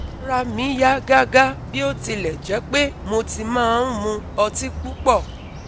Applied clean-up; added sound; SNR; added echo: none; Bird; 11 dB; none.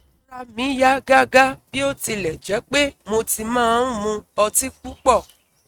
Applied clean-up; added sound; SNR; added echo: neural mask model RNNoise.